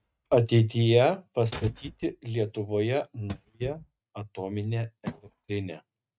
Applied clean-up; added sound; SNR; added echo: neural mask model RNNoise.